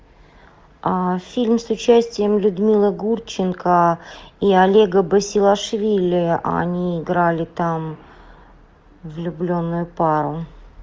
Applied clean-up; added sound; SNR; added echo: none; none; none; none.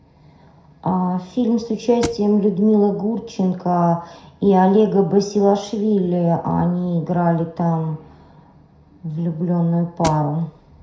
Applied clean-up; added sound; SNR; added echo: none; Thump, thud; 11 dB; reverberation time 0.5 s.